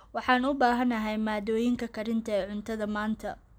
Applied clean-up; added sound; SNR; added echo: none; none; none; none.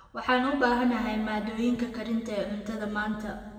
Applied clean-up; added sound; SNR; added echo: none; none; none; reverberation time 1.7 s.